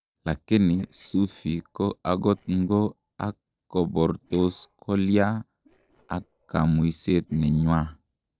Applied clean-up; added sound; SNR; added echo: neural separator model SepFormer DNS4.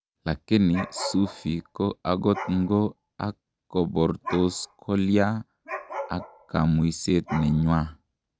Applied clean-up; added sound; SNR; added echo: none; Dog; 15 dB; none.